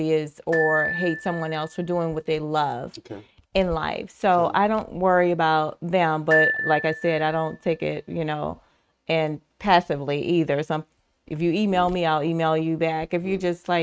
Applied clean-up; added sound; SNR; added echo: neural mask model RNNoise.